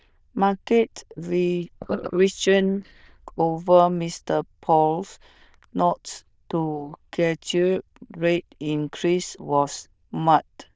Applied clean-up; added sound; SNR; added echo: neural diffusion model UNIVERSE++.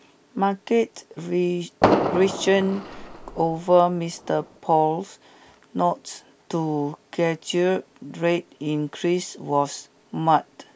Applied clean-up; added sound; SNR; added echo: none; Fireworks; 2 dB; none.